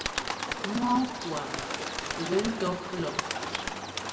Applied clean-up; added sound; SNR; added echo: none; Bird; 2 dB; reverberation time 1.7 s.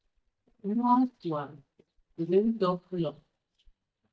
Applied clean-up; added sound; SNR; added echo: neural mask model DeepFilterNet 3.